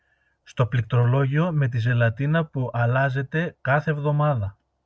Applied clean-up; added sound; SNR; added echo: none; none; none; none.